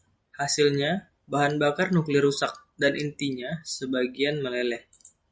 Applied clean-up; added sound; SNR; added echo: none; none; none; none.